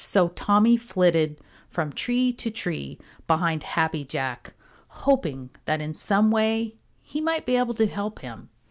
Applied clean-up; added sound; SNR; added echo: none; none; none; none.